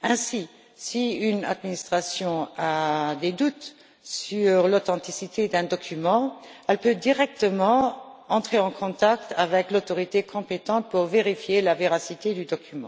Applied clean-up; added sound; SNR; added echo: none; none; none; none.